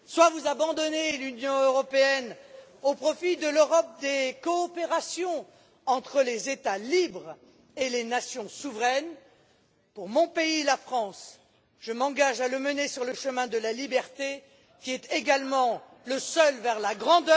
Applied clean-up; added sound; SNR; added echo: none; none; none; none.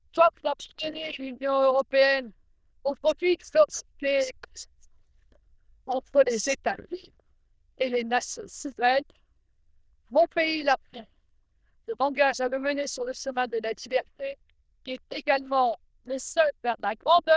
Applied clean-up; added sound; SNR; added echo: neural diffusion model UNIVERSE++.